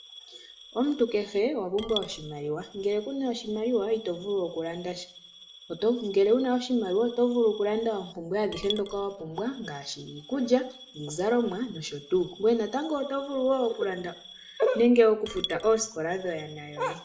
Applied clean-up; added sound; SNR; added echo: none; Coin (dropping) / Glass; 18 dB; reverberation time 0.4 s.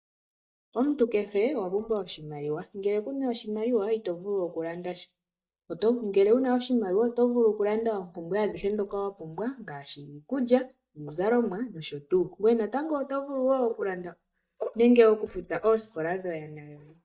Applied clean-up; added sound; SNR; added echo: neural mask model DeepFilterNet 3.